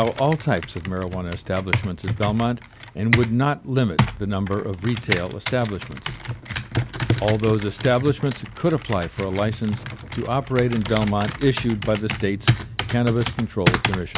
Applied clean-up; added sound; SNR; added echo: none; Computer keyboard; 4 dB; none.